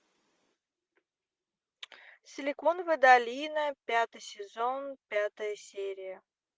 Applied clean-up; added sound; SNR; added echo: none; none; none; none.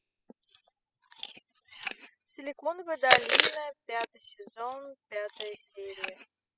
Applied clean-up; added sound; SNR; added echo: classical method spectral subtraction.